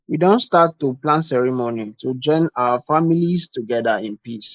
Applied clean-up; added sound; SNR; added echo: neural mask model Resemble Enhance denoiser.